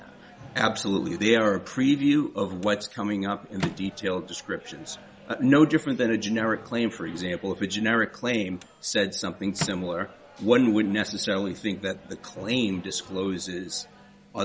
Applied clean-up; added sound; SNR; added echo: none; Microwave oven; 18 dB; none.